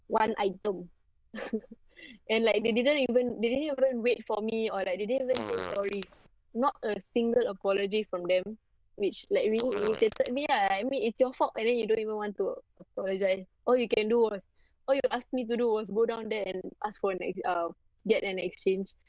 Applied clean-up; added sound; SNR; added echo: neural diffusion model UNIVERSE++.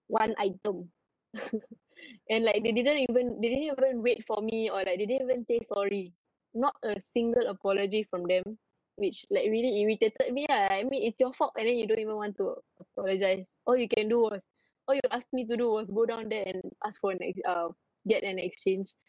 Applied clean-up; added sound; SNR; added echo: none; none; none; none.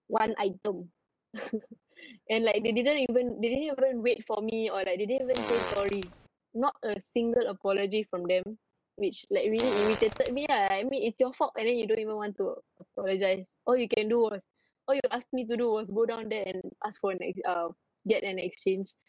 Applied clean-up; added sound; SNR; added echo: none; Fart; 6 dB; none.